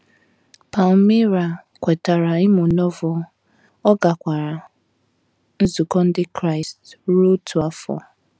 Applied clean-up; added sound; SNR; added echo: none; none; none; none.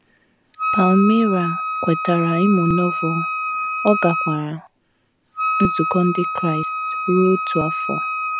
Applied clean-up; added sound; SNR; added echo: none; Wind instrument, woodwind instrument; 3 dB; none.